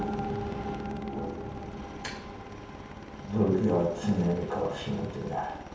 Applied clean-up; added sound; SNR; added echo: none; Aircraft; 14 dB; reverberation time 0.7 s.